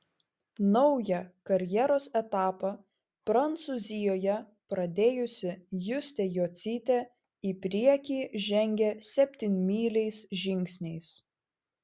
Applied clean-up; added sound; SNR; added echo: none; none; none; none.